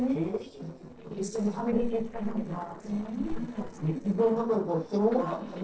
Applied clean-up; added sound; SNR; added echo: neural separator model SepFormer DNS4.